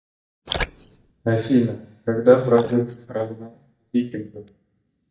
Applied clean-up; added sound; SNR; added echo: neural mask model DeepFilterNet 3.